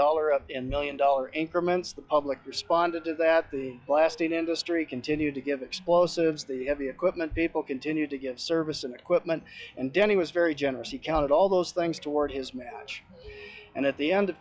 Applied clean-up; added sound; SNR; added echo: classical method log-MMSE.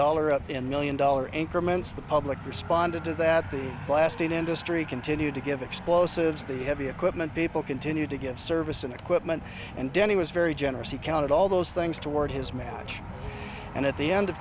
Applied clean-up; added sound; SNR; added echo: none; none; none; none.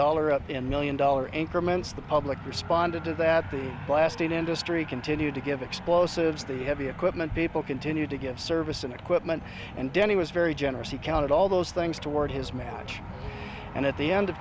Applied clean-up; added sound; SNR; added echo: none; Bass drum; 19 dB; none.